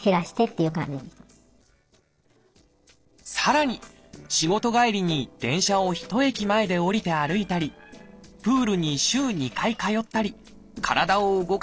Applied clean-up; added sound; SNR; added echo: neural separator model SepFormer DNS4.